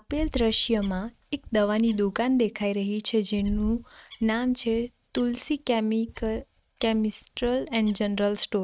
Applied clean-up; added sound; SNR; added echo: neural mask model RNNoise.